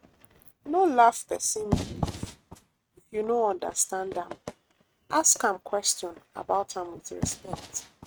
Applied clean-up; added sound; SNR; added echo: neural mask model RNNoise.